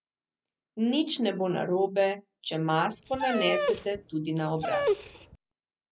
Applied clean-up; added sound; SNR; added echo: none; Dog; 2 dB; none.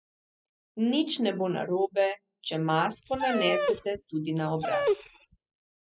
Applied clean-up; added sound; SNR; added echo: classical method spectral subtraction.